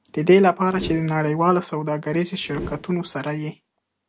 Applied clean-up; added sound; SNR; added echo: none; Whoosh, swoosh, swish; 16 dB; none.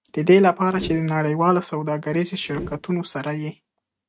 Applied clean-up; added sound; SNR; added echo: neural mask model RNNoise.